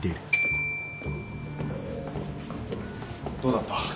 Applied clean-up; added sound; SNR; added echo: none; Glockenspiel; 2 dB; none.